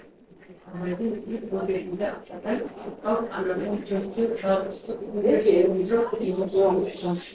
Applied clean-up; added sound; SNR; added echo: neural separator model SepFormer DNS4.